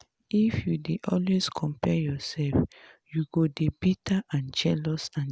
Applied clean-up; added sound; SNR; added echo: none; none; none; none.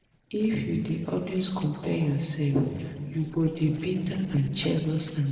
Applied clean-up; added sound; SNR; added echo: neural separator model SepFormer DNS4.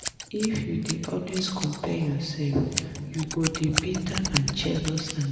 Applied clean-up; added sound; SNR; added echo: none; Scissors; 7 dB; reverberation time 2.2 s.